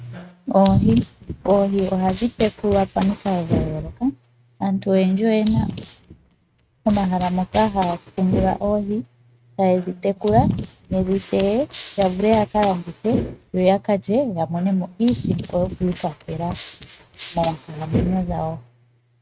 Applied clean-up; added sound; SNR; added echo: neural mask model RNNoise.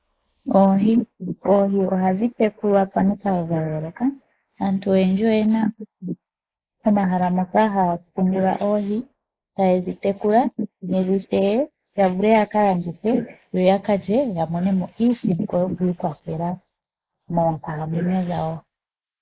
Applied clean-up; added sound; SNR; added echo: neural mask model Resemble Enhance denoiser.